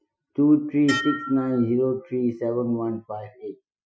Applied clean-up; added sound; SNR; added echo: classical method Wiener filter.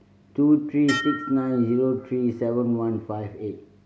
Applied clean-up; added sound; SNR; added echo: none; Dishes, pots, and pans; 12 dB; none.